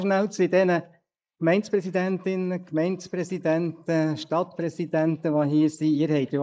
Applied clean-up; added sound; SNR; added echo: neural mask model Resemble Enhance denoiser.